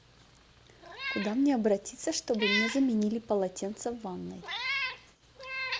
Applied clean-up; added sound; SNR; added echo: none; Meow; 6 dB; none.